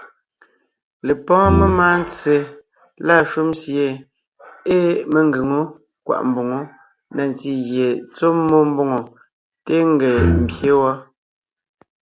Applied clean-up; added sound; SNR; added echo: none; Brass instrument; 1 dB; none.